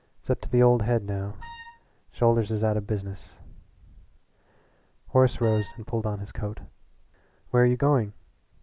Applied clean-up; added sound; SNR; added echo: none; Wind instrument, woodwind instrument; 18 dB; none.